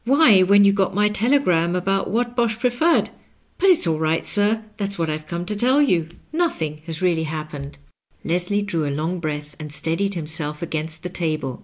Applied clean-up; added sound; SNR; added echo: none; none; none; none.